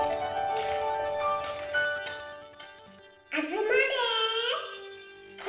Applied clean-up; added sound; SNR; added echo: neural separator model SepFormer DNS4.